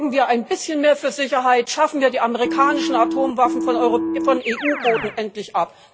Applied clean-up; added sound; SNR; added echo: none; Keyboard (musical); 7 dB; none.